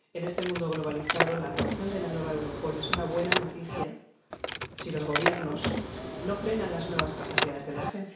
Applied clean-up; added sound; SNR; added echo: none; Car; -1 dB; reverberation time 0.6 s.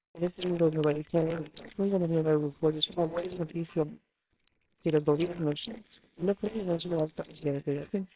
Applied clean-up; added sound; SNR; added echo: neural separator model SepFormer WHAMR!.